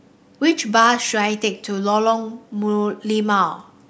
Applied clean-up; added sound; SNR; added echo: none; none; none; none.